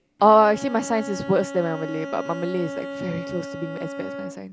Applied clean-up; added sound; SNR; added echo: none; Bowed string instrument; 10 dB; none.